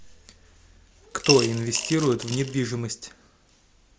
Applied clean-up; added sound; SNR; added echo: none; Coin (dropping) / Glass; 4 dB; none.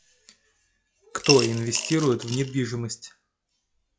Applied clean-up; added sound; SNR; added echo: classical method log-MMSE.